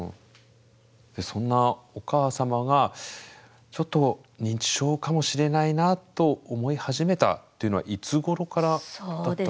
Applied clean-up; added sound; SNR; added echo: none; none; none; none.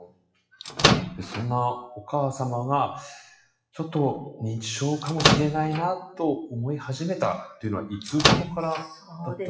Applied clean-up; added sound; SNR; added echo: classical method WPE with log-MMSE.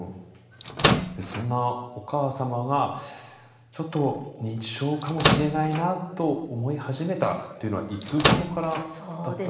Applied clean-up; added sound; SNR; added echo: none; Microwave oven; -3 dB; reverberation time 1.4 s.